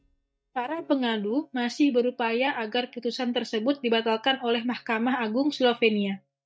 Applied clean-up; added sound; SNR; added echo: neural mask model DeepFilterNet 3.